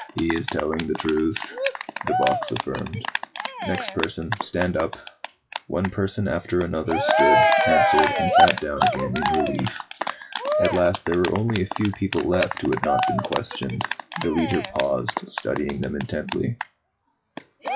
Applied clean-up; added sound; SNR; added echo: classical method WPE with log-MMSE.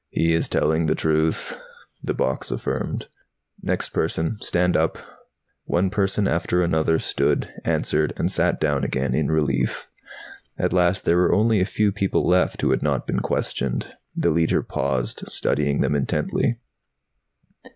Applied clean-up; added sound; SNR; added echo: none; none; none; none.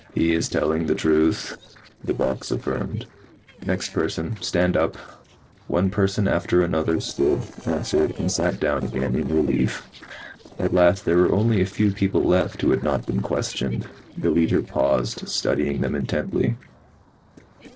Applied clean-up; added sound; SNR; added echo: neural separator model SepFormer DNS4.